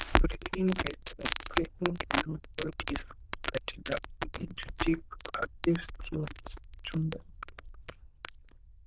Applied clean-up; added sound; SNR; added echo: neural diffusion model UNIVERSE++.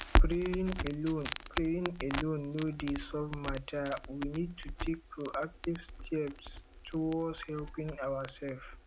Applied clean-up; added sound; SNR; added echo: none; Crackle; 1 dB; none.